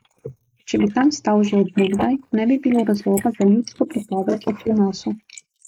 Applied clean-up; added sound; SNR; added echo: neural mask model Resemble Enhance denoiser.